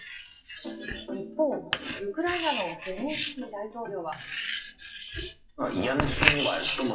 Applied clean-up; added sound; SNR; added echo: classical method WPE with log-MMSE.